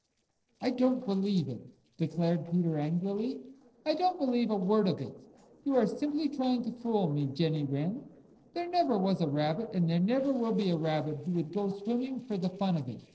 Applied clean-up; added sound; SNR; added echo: neural separator model SepFormer DNS4.